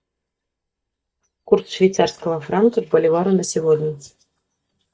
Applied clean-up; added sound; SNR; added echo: neural mask model DeepFilterNet 3.